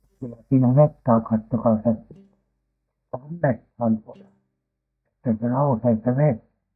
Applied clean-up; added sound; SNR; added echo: neural mask model DeepFilterNet 3.